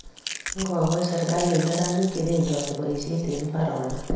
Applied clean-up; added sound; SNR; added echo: none; Chewing, mastication; 10 dB; reverberation time 1.0 s.